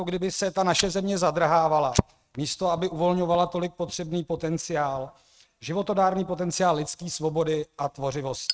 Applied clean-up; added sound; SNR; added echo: neural mask model RNNoise.